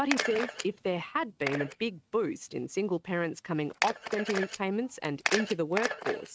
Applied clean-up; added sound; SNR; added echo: neural mask model RNNoise.